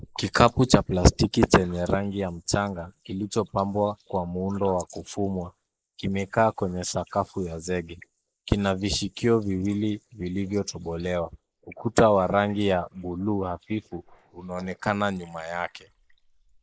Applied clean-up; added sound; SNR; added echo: neural mask model Resemble Enhance denoiser.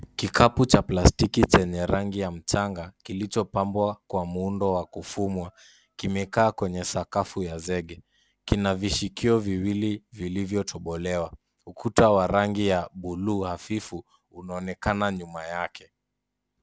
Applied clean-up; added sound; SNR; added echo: none; none; none; none.